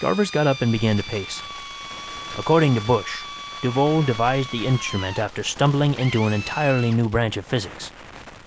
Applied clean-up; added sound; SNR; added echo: none; Crackle + Drill; 13 dB; none.